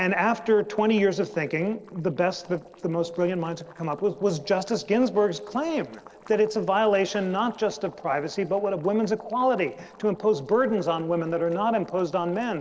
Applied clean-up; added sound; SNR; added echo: neural separator model SepFormer DNS4.